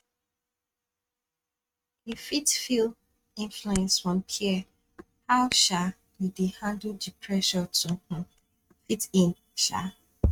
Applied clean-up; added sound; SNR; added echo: neural mask model RNNoise.